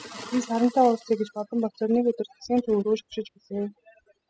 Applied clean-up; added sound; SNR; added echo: classical method spectral subtraction.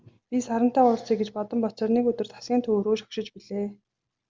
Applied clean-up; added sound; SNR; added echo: none; none; none; none.